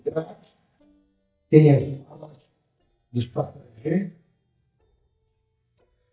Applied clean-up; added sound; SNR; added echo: neural mask model DeepFilterNet 3.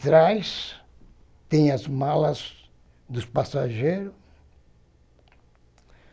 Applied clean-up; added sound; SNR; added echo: none; none; none; none.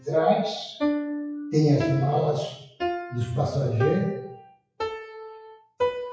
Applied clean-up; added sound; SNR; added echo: classical method WPE with log-MMSE.